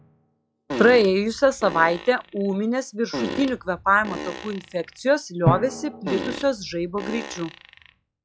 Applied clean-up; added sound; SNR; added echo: classical method log-MMSE.